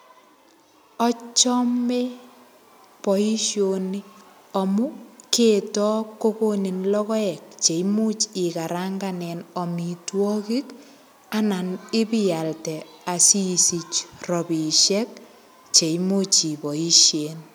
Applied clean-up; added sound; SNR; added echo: none; none; none; none.